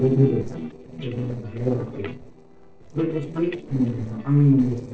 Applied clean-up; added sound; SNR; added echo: neural separator model SepFormer DNS4.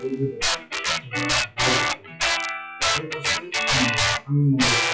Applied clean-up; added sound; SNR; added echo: classical method WPE with log-MMSE.